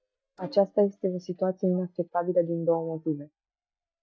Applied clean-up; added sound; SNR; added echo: neural mask model DeepFilterNet 3.